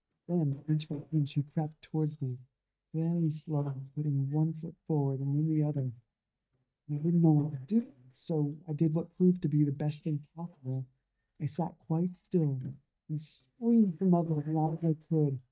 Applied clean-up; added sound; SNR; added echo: neural mask model DeepFilterNet 3.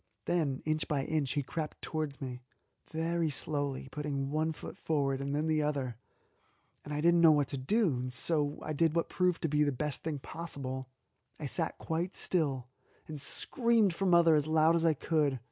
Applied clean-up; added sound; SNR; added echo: none; none; none; none.